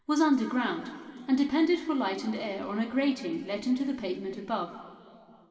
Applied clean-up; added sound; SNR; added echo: none; none; none; reverberation time 2.5 s.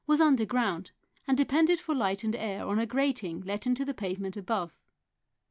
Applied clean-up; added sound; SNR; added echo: none; none; none; none.